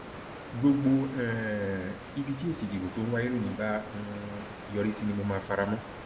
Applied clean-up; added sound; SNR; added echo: none; Water; 12 dB; reverberation time 0.9 s.